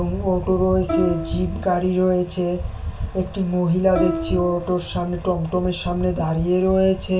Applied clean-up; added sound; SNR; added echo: none; Plucked string instrument; 8 dB; reverberation time 0.3 s.